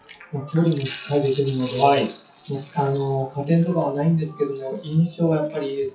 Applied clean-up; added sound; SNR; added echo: classical method WPE with log-MMSE.